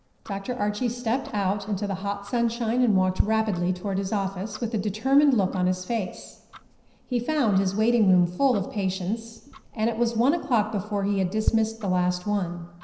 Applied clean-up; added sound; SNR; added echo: neural separator model SepFormer DNS4.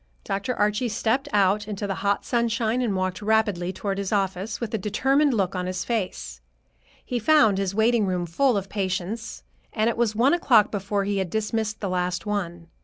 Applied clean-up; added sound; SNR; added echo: none; none; none; none.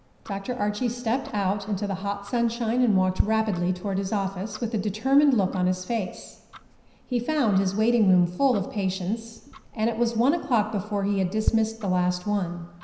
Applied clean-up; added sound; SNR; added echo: none; Tick-tock; 13 dB; reverberation time 0.9 s.